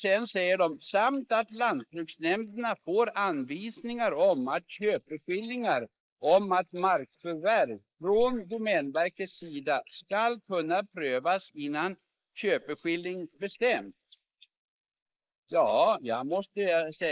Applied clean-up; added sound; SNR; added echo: neural mask model Resemble Enhance denoiser.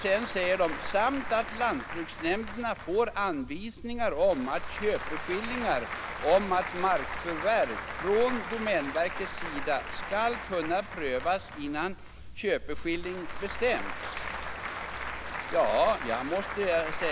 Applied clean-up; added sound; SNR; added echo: none; Applause / Crowd; 6 dB; none.